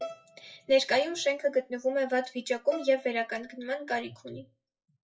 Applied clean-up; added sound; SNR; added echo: classical method WPE with log-MMSE.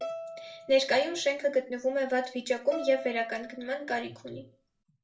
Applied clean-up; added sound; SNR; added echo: none; Bowed string instrument; 14 dB; reverberation time 0.3 s.